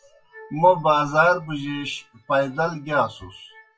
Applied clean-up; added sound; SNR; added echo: classical method WPE with log-MMSE.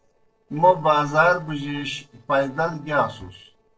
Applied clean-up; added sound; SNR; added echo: neural separator model SepFormer DNS4.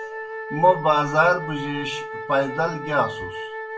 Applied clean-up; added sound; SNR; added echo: none; Wind instrument, woodwind instrument; 9 dB; reverberation time 0.2 s.